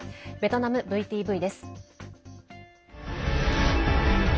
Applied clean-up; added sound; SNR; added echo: none; none; none; none.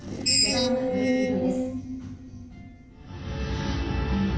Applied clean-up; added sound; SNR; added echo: none; Screech; -2 dB; reverberation time 0.6 s.